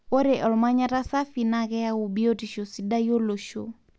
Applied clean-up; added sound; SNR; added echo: none; none; none; none.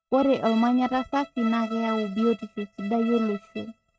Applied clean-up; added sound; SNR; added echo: neural mask model RNNoise.